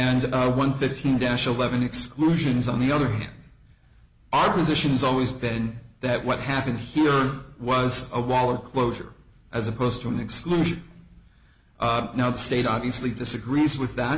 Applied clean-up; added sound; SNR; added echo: none; none; none; none.